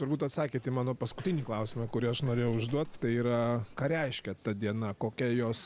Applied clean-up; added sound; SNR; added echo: none; Walk, footsteps; 17 dB; none.